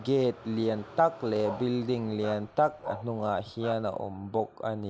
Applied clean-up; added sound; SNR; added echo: none; Bark; 14 dB; none.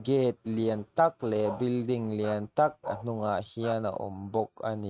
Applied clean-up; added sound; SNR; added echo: neural mask model RNNoise.